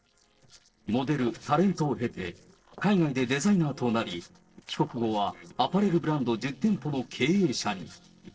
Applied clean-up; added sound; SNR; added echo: neural separator model SepFormer DNS4.